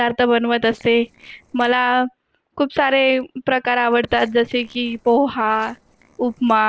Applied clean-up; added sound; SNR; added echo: neural separator model SepFormer DNS4.